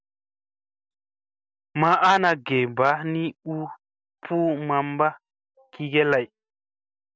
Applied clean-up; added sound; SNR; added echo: none; none; none; none.